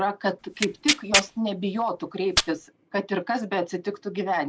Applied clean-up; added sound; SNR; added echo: none; Tearing; 1 dB; none.